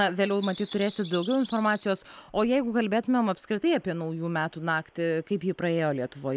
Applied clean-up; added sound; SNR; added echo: none; Bird vocalization, bird call, bird song; 9 dB; none.